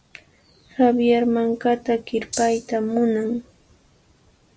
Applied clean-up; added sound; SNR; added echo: none; Rattle (instrument); 11 dB; none.